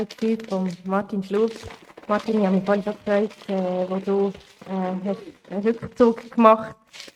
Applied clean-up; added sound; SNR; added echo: neural mask model RNNoise.